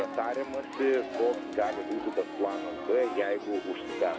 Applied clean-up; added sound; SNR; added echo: none; Harp + Crowd; 7 dB; none.